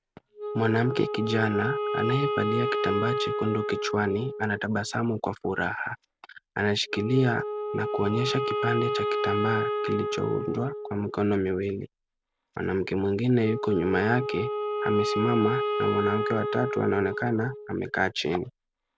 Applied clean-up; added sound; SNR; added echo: none; Wind instrument, woodwind instrument; 3 dB; none.